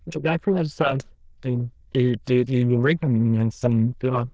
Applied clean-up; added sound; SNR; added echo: neural diffusion model UNIVERSE++.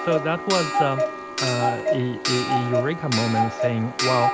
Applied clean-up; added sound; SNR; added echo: none; Clock; 0 dB; none.